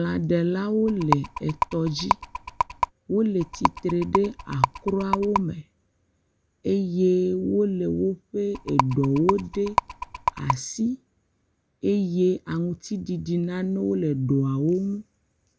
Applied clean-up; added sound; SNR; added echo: none; Rattle; 2 dB; none.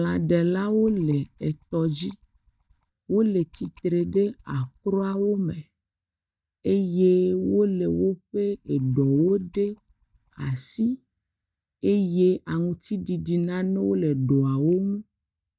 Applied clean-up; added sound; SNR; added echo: neural mask model DeepFilterNet 3.